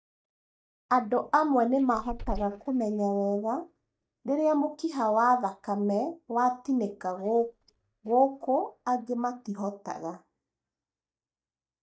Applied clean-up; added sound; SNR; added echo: neural mask model DeepFilterNet 3.